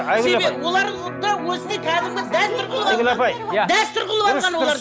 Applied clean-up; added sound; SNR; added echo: none; Electric guitar; 12 dB; none.